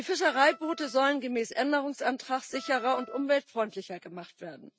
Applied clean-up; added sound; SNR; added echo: neural mask model RNNoise.